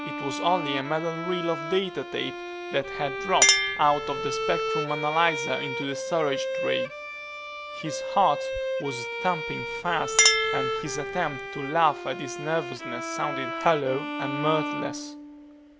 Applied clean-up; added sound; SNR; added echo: none; Bowed string instrument + Chink, clink; 1 dB; none.